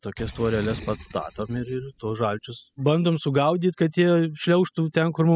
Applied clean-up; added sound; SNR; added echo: classical method spectral subtraction.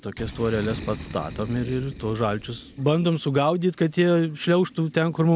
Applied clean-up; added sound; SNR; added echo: none; Boom; 17 dB; none.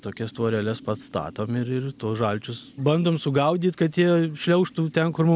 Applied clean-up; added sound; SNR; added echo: none; none; none; none.